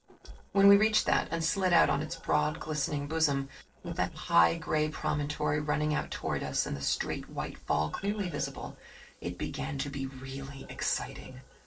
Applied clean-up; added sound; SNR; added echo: neural separator model SepFormer DNS4.